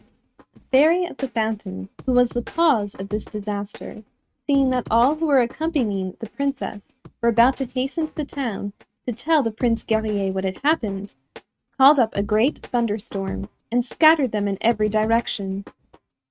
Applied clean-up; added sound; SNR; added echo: neural mask model RNNoise.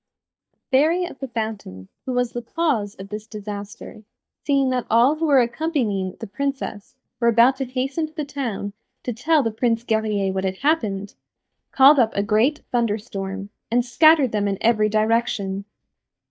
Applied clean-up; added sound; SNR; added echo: neural mask model DeepFilterNet 3.